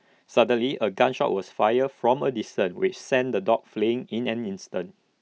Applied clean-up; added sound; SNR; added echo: none; none; none; none.